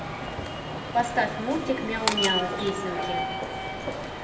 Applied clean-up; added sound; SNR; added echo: none; Walk, footsteps / Subway, metro, underground; 1 dB; reverberation time 0.9 s.